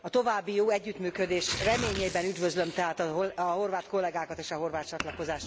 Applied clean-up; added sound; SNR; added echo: none; Tearing; 12 dB; none.